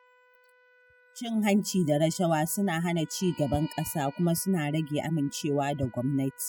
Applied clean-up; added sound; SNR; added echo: classical method spectral subtraction.